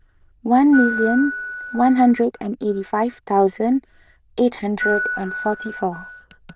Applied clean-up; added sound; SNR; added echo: neural diffusion model UNIVERSE++.